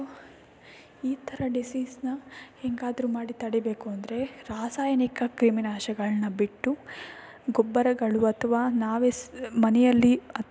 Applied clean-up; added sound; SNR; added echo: none; none; none; none.